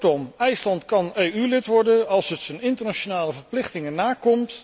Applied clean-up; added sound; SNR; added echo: none; none; none; none.